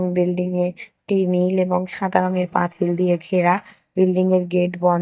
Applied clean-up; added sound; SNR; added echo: neural mask model DeepFilterNet 3.